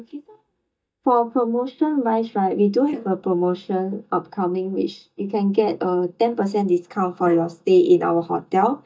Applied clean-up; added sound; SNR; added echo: neural mask model DeepFilterNet 3.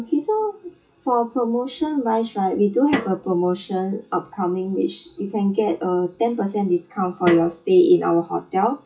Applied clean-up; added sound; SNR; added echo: classical method WPE with log-MMSE.